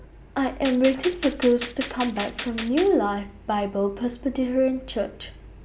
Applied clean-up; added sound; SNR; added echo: none; Gunshot, gunfire; 11 dB; none.